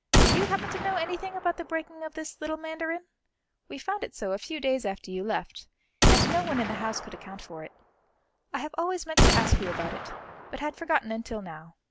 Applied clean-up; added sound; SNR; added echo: none; Gunshot, gunfire; -4 dB; none.